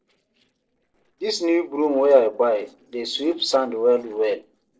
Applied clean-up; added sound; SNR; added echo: neural separator model SepFormer DNS4.